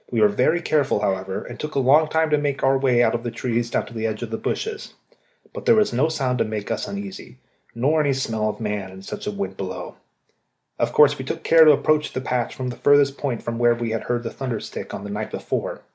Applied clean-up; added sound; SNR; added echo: none; none; none; none.